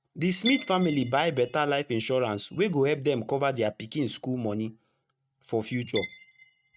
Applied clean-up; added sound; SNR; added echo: neural mask model RNNoise.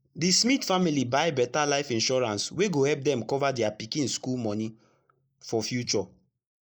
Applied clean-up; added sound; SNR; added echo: neural mask model Resemble Enhance denoiser.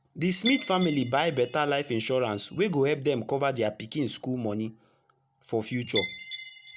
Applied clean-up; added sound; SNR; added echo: none; Chime; 8 dB; none.